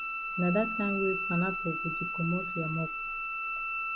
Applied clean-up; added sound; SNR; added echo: none; Bowed string instrument; 1 dB; none.